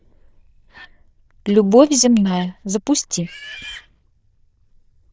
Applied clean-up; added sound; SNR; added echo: neural diffusion model UNIVERSE++.